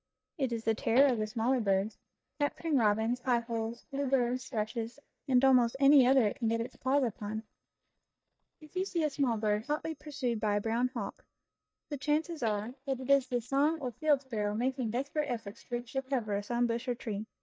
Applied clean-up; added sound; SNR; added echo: neural mask model DeepFilterNet 3.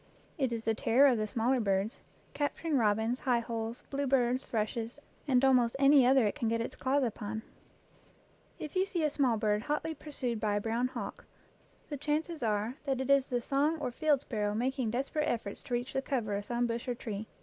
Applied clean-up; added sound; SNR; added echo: none; none; none; none.